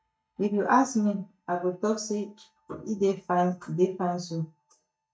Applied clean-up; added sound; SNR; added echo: neural mask model DeepFilterNet 3.